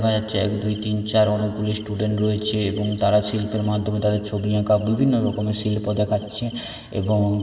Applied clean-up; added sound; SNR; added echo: none; none; none; reverberation time 2.4 s.